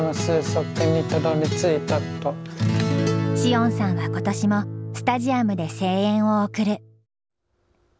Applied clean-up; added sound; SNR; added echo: none; none; none; none.